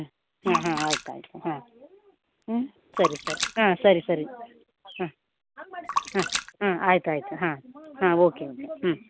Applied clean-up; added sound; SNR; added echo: none; Splash, splatter; 7 dB; none.